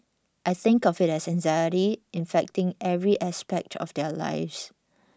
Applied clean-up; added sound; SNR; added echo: none; none; none; none.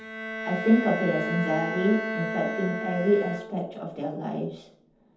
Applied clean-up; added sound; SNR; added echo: none; Bowed string instrument; 6 dB; reverberation time 0.6 s.